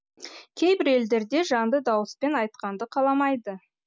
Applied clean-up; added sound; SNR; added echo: none; none; none; none.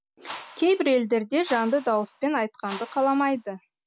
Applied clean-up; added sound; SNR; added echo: none; Whoosh, swoosh, swish; 18 dB; none.